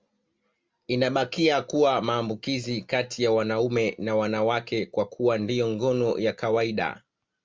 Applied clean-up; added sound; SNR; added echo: none; none; none; none.